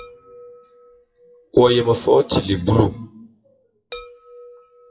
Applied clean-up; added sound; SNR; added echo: classical method WPE with log-MMSE.